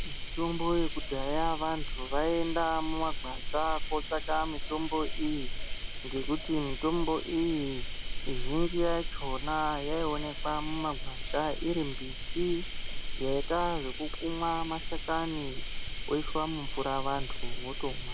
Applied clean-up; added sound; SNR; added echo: none; Cricket; 0 dB; none.